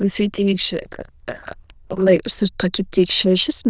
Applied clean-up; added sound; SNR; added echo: neural diffusion model UNIVERSE++.